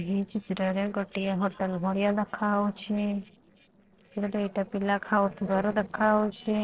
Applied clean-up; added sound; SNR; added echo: neural separator model SepFormer DNS4.